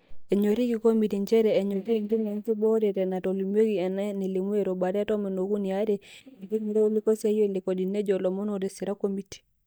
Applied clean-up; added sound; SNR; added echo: neural mask model DeepFilterNet 3.